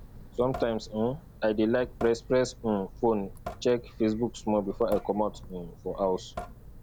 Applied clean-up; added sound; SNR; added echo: none; Drip / Sink (filling or washing) / Water tap, faucet; 14 dB; none.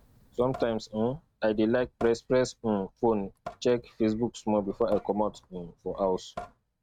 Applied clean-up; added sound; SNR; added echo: neural mask model RNNoise.